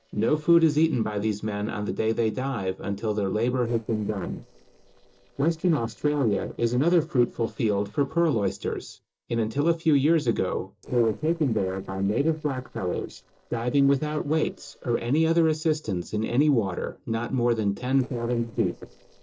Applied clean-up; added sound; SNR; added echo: neural separator model SepFormer DNS4.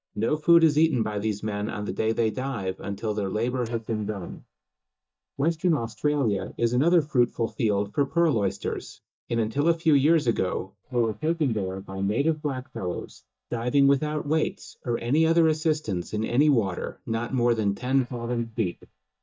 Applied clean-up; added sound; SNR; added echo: neural mask model DeepFilterNet 3.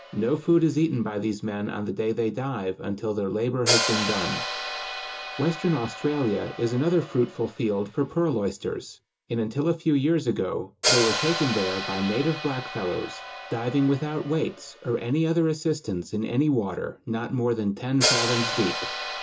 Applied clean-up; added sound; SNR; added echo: none; Hi-hat; 6 dB; reverberation time 0.2 s.